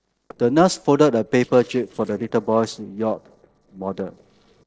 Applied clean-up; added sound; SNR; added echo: neural separator model SepFormer DNS4.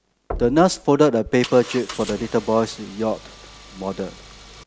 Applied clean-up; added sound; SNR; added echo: none; Engine + Knock; 15 dB; none.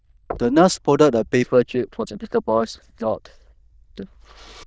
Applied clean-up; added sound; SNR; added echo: neural diffusion model UNIVERSE++.